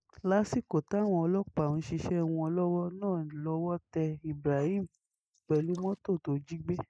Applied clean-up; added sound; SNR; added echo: neural mask model Resemble Enhance denoiser.